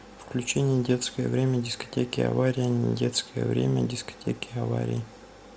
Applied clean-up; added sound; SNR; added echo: none; none; none; none.